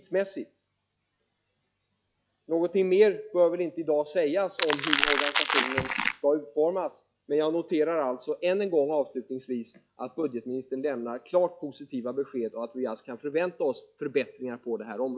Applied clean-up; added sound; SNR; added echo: classical method log-MMSE.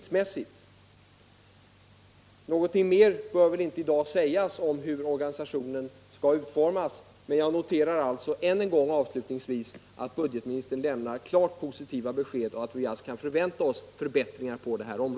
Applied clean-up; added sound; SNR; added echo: none; none; none; none.